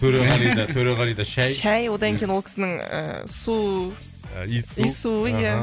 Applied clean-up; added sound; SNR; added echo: none; none; none; none.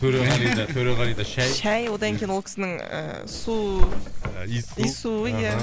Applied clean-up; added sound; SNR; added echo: none; Drawer open or close; 1 dB; none.